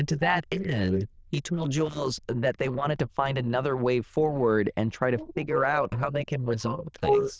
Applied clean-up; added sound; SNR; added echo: neural diffusion model UNIVERSE++.